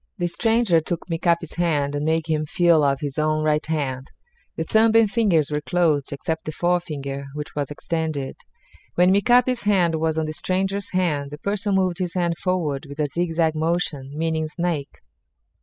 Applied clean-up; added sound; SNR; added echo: classical method spectral subtraction.